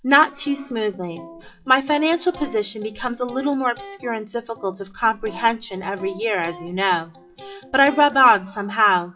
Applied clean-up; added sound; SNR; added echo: classical method WPE with log-MMSE.